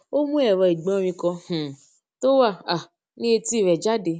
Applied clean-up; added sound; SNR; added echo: none; none; none; none.